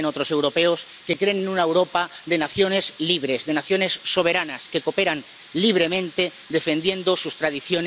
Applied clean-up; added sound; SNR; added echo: none; Sink (filling or washing) / Water tap, faucet; 18 dB; none.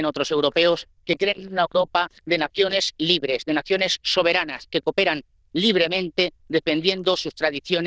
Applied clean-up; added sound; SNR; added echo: neural diffusion model UNIVERSE++.